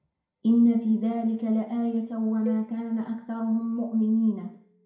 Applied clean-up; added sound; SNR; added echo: none; Cowbell; 19 dB; reverberation time 0.5 s.